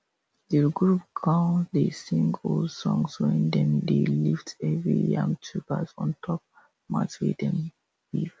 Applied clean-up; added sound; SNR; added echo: none; none; none; none.